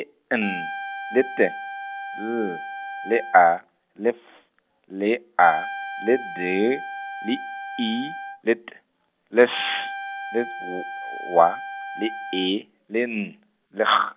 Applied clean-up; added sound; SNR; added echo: none; Trumpet; 9 dB; none.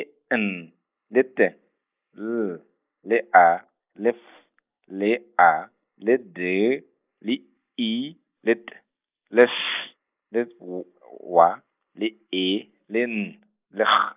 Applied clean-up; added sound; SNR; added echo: neural mask model Resemble Enhance denoiser.